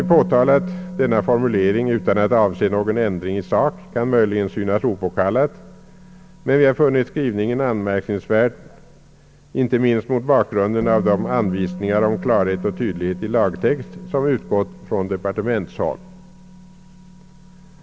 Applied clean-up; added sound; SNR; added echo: none; Musical instrument; 13 dB; none.